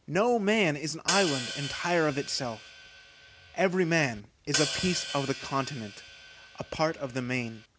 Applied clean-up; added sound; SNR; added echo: none; Hi-hat; 8 dB; none.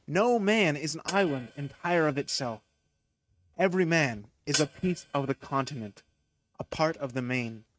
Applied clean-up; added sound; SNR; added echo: neural mask model RNNoise.